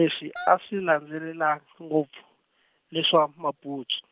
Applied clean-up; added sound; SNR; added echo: none; Wind instrument, woodwind instrument; 13 dB; none.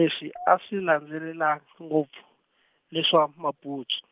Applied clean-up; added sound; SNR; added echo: neural mask model Resemble Enhance denoiser.